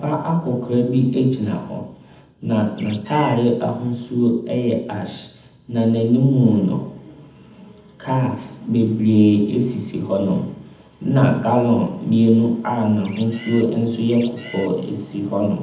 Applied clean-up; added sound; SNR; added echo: none; Bird; 18 dB; reverberation time 0.8 s.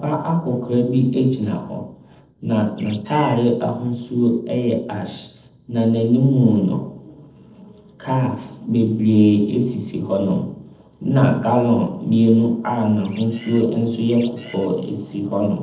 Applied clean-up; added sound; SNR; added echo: neural separator model SepFormer DNS4.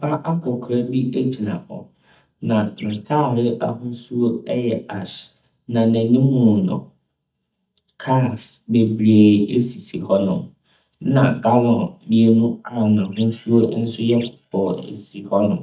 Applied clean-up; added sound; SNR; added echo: neural mask model DeepFilterNet 3.